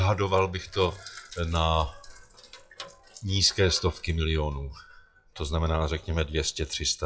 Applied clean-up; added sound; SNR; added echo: classical method WPE with log-MMSE.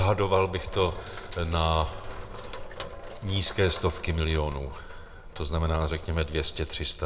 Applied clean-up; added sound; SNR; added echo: none; Sink (filling or washing); 11 dB; reverberation time 1.9 s.